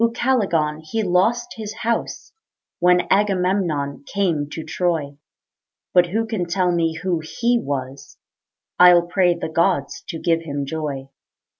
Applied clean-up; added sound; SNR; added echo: none; none; none; none.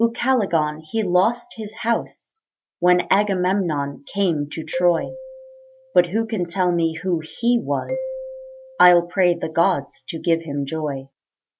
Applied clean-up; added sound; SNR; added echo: neural mask model RNNoise.